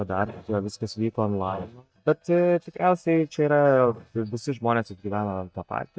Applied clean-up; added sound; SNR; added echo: neural mask model DeepFilterNet 3.